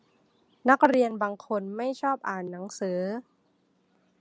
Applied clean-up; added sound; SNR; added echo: none; none; none; none.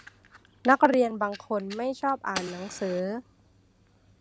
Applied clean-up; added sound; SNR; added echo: none; Fire; 17 dB; none.